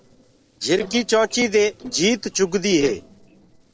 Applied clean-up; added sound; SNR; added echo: neural separator model SepFormer DNS4.